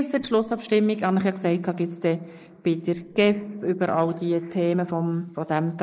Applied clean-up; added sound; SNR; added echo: neural mask model Resemble Enhance denoiser.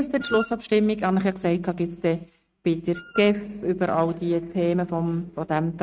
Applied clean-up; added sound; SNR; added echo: neural mask model RNNoise.